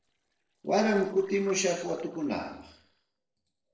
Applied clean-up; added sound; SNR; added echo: neural separator model SepFormer DNS4.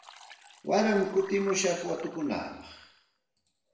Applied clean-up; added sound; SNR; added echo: none; Liquid; 19 dB; reverberation time 0.8 s.